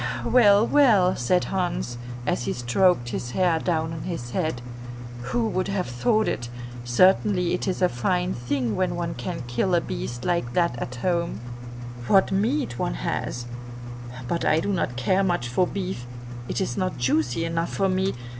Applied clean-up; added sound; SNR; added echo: none; Engine; 8 dB; none.